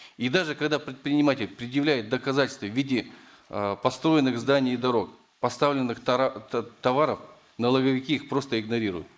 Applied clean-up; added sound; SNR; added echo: neural mask model Resemble Enhance denoiser.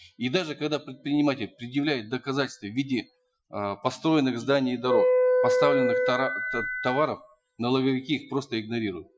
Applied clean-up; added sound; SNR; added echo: classical method Wiener filter.